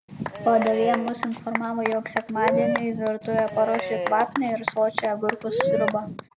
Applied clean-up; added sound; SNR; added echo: none; Applause / Cheering / Clapping; 3 dB; none.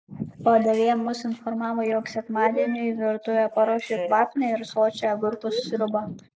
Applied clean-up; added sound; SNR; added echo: neural mask model Resemble Enhance denoiser.